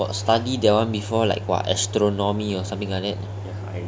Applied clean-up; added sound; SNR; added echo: none; none; none; none.